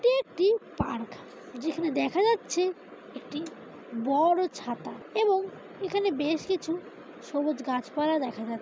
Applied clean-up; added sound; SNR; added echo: none; none; none; none.